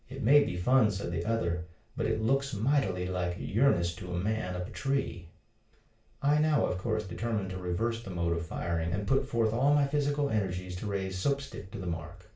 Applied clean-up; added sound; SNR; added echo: none; none; none; reverberation time 0.3 s.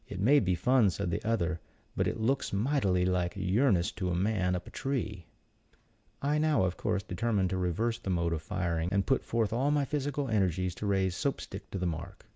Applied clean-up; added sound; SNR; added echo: none; none; none; none.